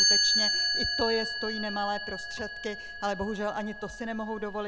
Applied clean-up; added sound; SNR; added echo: none; Chime; -3 dB; none.